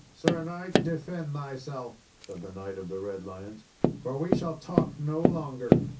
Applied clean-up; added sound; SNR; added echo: none; Tap; -4 dB; reverberation time 0.3 s.